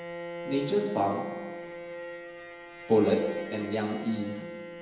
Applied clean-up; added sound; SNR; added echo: none; Bowed string instrument; 9 dB; reverberation time 1.0 s.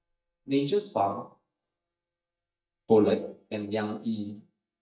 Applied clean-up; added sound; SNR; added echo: neural mask model DeepFilterNet 3.